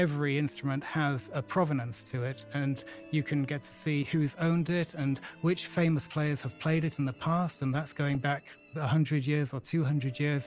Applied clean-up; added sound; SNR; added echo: none; none; none; none.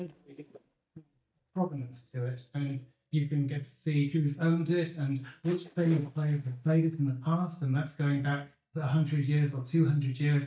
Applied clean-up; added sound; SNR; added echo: neural mask model DeepFilterNet 3.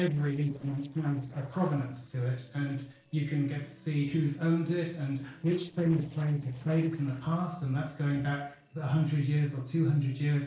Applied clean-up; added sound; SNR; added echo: neural separator model SepFormer DNS4.